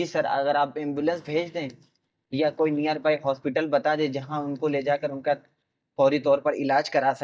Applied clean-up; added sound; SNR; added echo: neural mask model DeepFilterNet 3.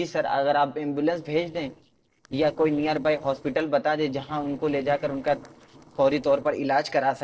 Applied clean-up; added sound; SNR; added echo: neural separator model SepFormer DNS4.